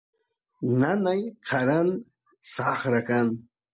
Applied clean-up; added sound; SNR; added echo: none; none; none; none.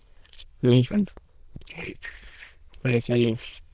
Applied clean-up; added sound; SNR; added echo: neural diffusion model UNIVERSE++.